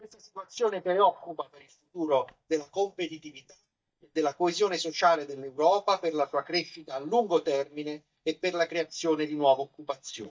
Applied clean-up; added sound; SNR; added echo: neural mask model DeepFilterNet 3.